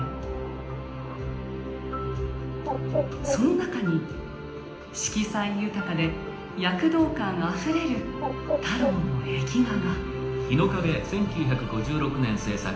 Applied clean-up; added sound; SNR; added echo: none; Bird; 10 dB; reverberation time 0.8 s.